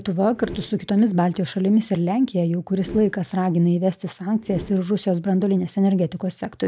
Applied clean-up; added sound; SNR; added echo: none; Whoosh, swoosh, swish; 20 dB; none.